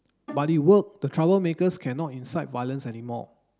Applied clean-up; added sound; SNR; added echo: none; Bowed string instrument; 16 dB; none.